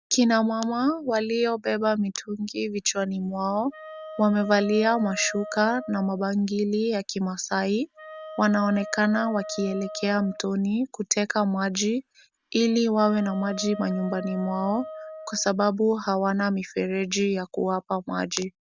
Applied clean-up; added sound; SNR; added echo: none; Wind instrument, woodwind instrument; 14 dB; none.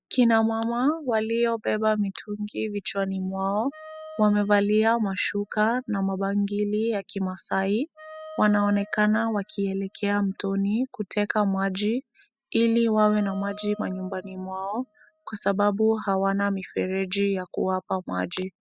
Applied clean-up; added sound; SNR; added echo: classical method spectral subtraction.